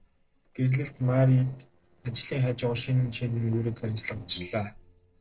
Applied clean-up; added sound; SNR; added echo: neural separator model SepFormer DNS4.